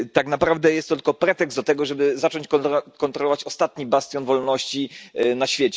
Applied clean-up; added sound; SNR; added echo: none; none; none; none.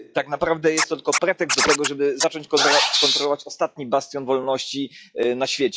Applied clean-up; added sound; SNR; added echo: classical method log-MMSE.